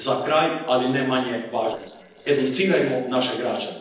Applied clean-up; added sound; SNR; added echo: neural separator model SepFormer DNS4.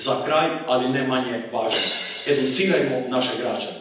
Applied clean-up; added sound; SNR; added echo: none; Crash cymbal; 9 dB; reverberation time 0.9 s.